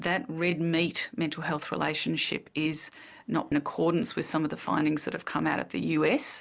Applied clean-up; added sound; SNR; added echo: none; none; none; none.